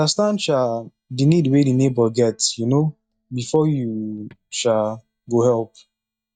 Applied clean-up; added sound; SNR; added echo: neural mask model DeepFilterNet 3.